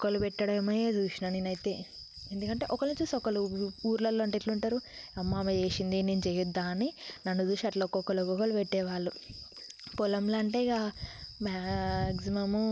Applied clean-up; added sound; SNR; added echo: none; Cricket; 17 dB; none.